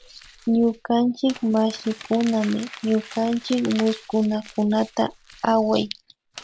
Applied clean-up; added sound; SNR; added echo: none; Crumpling, crinkling; 19 dB; none.